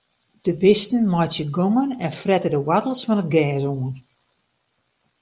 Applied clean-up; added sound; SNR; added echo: none; none; none; none.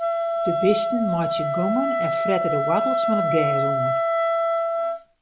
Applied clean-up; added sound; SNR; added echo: none; Wind instrument, woodwind instrument; -4 dB; none.